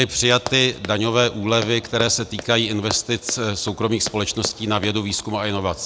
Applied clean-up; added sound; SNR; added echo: none; Run; 15 dB; none.